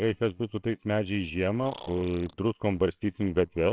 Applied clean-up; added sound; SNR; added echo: neural separator model SepFormer WHAMR!.